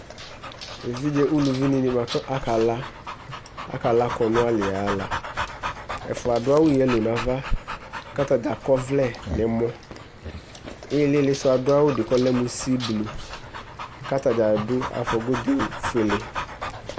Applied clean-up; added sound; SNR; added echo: none; Dog; 9 dB; none.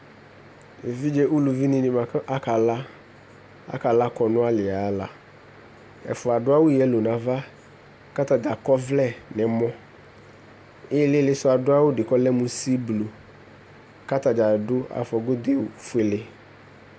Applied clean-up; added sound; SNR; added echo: none; none; none; none.